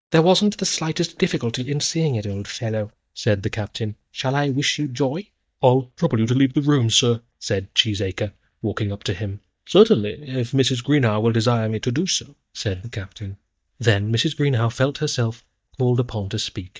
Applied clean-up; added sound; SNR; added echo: neural mask model DeepFilterNet 3.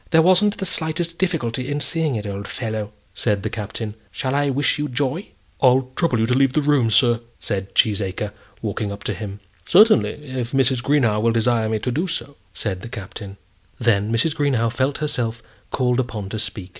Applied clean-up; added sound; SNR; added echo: none; none; none; none.